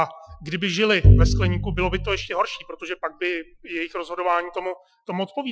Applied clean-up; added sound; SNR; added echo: classical method Wiener filter.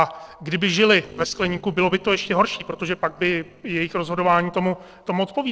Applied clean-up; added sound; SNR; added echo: neural separator model SepFormer DNS4.